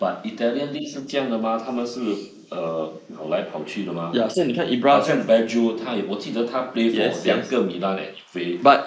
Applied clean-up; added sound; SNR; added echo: neural mask model Resemble Enhance denoiser.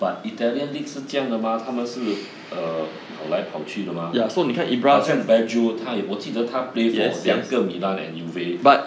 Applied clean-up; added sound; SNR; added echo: none; none; none; none.